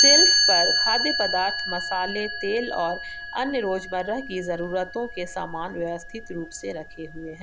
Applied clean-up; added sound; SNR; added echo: none; Chime; -3 dB; none.